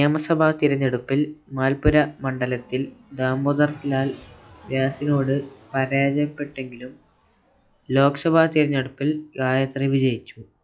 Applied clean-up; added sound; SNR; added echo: classical method log-MMSE.